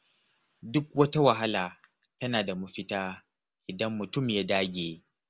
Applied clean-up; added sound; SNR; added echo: none; none; none; none.